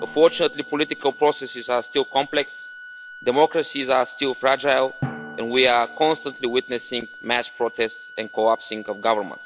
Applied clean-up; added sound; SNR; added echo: none; Organ + Drum; 16 dB; none.